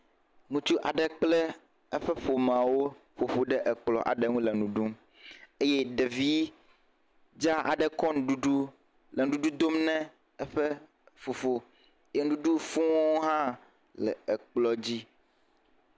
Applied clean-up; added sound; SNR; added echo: none; none; none; none.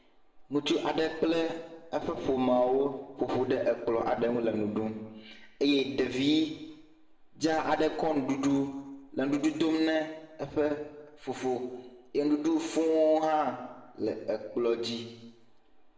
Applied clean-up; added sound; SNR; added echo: none; none; none; reverberation time 1.0 s.